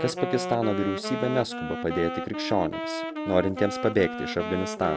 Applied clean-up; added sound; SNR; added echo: none; Wind instrument, woodwind instrument; 5 dB; none.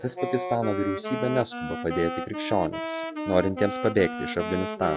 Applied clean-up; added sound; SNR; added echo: classical method log-MMSE.